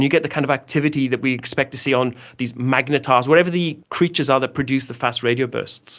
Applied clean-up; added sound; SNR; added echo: none; none; none; none.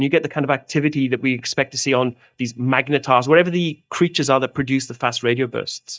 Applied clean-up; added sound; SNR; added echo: neural mask model DeepFilterNet 3.